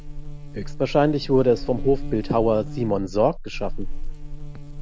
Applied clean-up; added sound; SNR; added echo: none; Buzz; 6 dB; none.